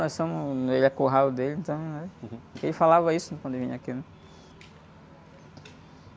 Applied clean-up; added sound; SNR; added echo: none; none; none; none.